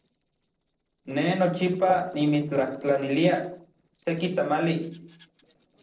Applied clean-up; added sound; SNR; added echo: neural separator model SepFormer DNS4.